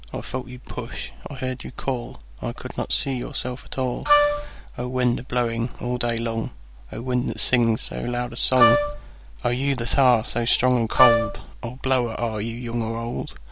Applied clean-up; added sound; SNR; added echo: none; Wind instrument, woodwind instrument; -3 dB; none.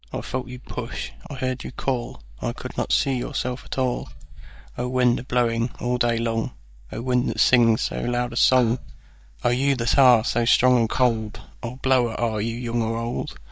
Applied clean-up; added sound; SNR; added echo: neural mask model DeepFilterNet 3.